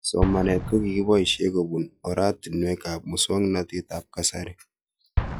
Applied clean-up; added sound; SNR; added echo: classical method log-MMSE.